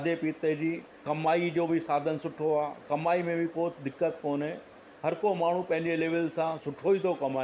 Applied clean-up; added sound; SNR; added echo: none; none; none; none.